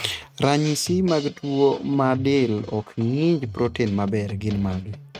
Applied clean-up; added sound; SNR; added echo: neural mask model RNNoise.